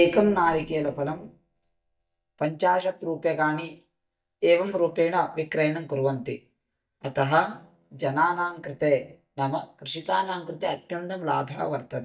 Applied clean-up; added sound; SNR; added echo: neural mask model DeepFilterNet 3.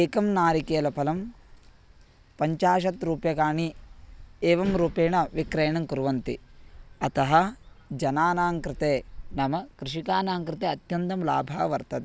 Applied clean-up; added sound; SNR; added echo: none; none; none; none.